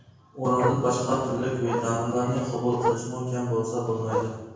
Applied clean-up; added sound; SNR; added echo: none; Bark; 8 dB; reverberation time 1.0 s.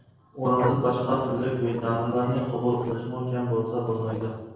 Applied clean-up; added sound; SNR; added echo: neural separator model SepFormer DNS4.